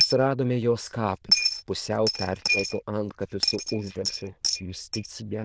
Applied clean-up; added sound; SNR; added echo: neural diffusion model UNIVERSE++.